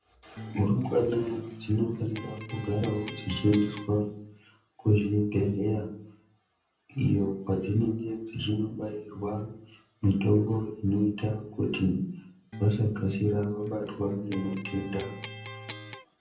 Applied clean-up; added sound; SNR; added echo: none; Electric guitar; 13 dB; reverberation time 0.6 s.